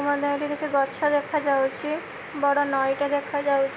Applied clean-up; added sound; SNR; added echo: none; none; none; none.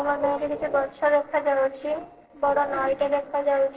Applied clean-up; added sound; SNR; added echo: neural separator model SepFormer DNS4.